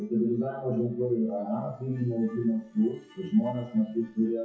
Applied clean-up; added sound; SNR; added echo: classical method WPE with log-MMSE.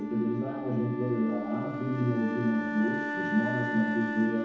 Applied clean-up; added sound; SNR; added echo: none; Wind instrument, woodwind instrument; 5 dB; reverberation time 1.0 s.